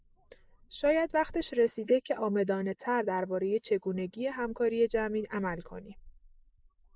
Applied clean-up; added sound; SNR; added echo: neural mask model Resemble Enhance denoiser.